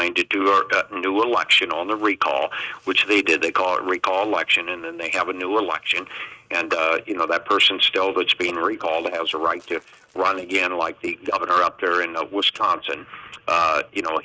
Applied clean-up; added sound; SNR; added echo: neural mask model RNNoise.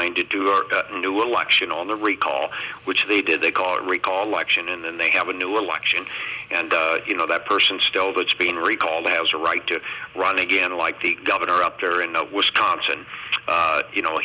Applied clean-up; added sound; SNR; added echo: none; none; none; none.